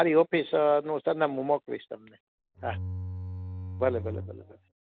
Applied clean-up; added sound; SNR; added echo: none; Bowed string instrument; 8 dB; none.